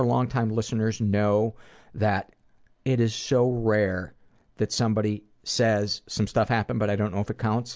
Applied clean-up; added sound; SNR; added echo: none; none; none; none.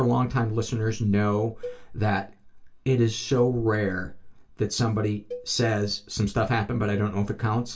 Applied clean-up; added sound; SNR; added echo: none; Cowbell; 19 dB; reverberation time 0.2 s.